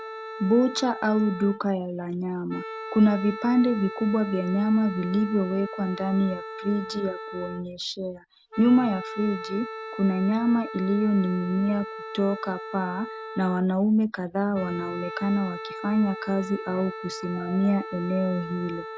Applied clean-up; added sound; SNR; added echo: none; Wind instrument, woodwind instrument; 12 dB; none.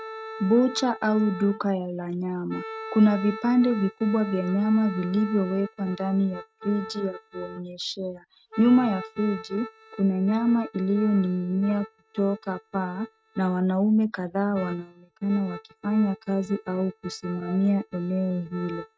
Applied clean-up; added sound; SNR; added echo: neural mask model RNNoise.